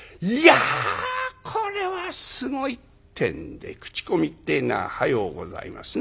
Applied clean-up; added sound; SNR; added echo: none; none; none; none.